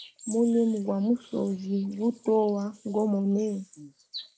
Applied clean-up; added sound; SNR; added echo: neural mask model Resemble Enhance denoiser.